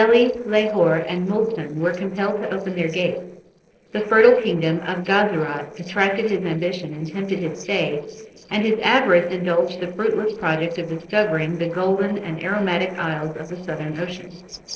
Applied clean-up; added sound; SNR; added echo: neural separator model SepFormer DNS4.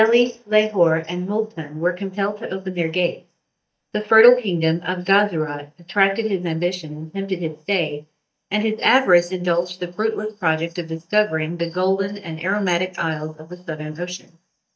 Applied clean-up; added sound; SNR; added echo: neural mask model DeepFilterNet 3.